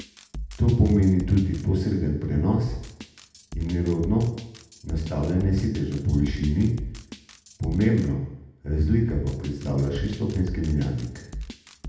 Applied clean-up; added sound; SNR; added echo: none; Drum kit; 14 dB; reverberation time 0.8 s.